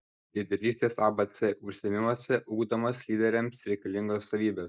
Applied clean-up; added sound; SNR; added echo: neural mask model Resemble Enhance denoiser.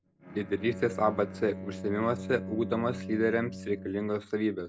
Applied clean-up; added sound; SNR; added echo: none; Bowed string instrument; 10 dB; none.